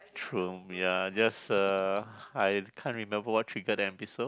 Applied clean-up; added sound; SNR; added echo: none; none; none; none.